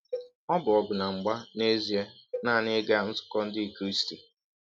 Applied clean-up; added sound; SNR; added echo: neural mask model RNNoise.